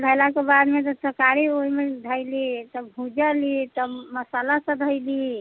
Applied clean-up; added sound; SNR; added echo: none; none; none; none.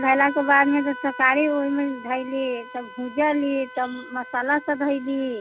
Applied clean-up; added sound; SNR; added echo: none; Wind instrument, woodwind instrument; 15 dB; none.